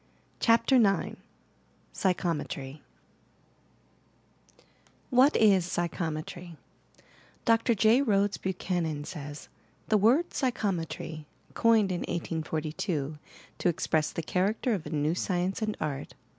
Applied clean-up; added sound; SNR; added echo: none; none; none; none.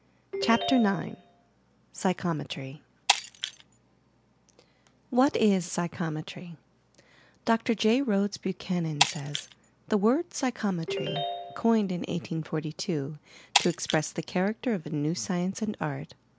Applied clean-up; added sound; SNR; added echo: none; Ringtone + Shatter; 5 dB; none.